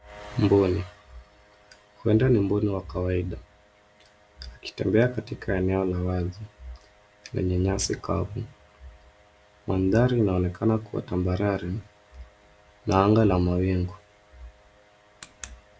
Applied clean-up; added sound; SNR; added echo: none; none; none; none.